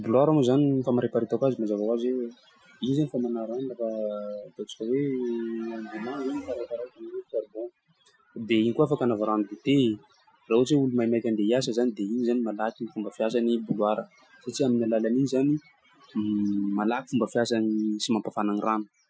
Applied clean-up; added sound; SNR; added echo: classical method Wiener filter.